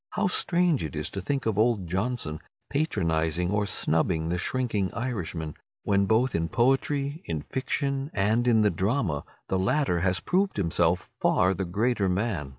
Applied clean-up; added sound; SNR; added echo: none; none; none; none.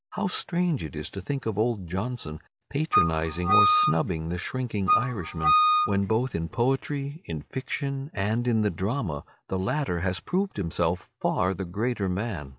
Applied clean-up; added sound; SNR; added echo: none; Wind instrument, woodwind instrument; -3 dB; none.